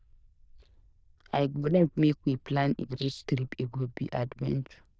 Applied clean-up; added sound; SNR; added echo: neural diffusion model UNIVERSE++.